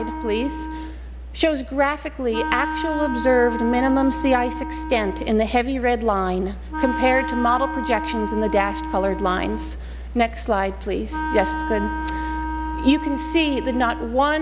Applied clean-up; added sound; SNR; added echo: none; Wind instrument, woodwind instrument; 8 dB; none.